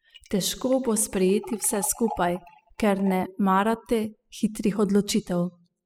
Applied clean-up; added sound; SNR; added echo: classical method spectral subtraction.